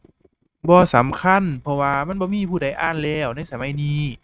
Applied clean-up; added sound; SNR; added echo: neural mask model RNNoise.